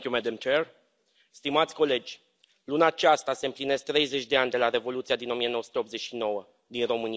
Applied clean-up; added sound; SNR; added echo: none; none; none; none.